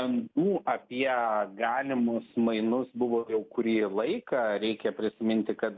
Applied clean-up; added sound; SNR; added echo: none; none; none; none.